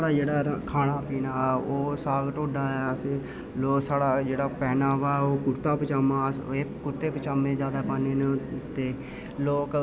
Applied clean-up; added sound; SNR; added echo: none; none; none; none.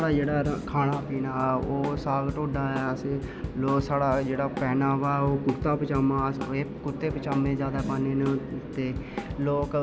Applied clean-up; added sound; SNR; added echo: none; Drum kit; 12 dB; none.